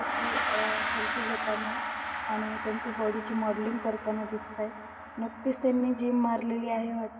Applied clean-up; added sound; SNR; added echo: none; Gong; 3 dB; reverberation time 1.6 s.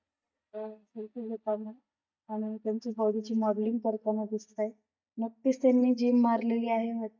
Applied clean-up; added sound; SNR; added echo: neural mask model DeepFilterNet 3.